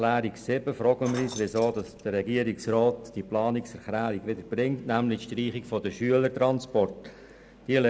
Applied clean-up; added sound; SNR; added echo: none; Keys jangling; 17 dB; none.